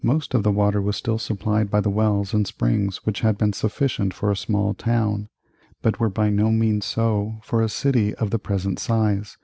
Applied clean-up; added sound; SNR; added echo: none; none; none; none.